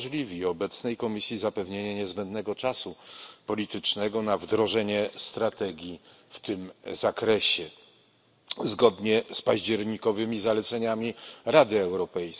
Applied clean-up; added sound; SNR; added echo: none; none; none; none.